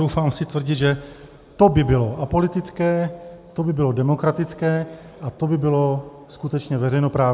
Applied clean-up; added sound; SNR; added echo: none; none; none; none.